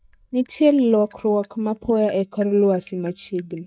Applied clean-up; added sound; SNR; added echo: neural mask model DeepFilterNet 3.